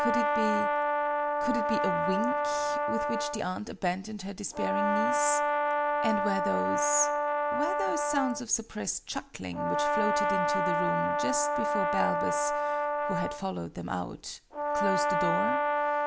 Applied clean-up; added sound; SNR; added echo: none; Brass instrument; -5 dB; none.